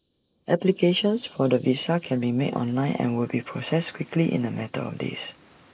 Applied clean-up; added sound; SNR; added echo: neural mask model Resemble Enhance denoiser.